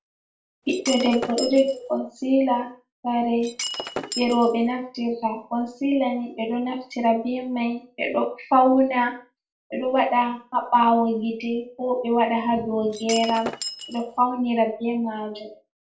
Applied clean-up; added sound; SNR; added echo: none; Shatter; 9 dB; reverberation time 0.3 s.